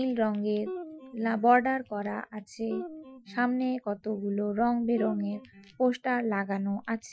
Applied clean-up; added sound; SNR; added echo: classical method Wiener filter.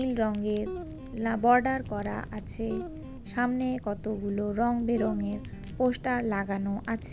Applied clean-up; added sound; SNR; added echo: none; Fire + Guitar; 11 dB; none.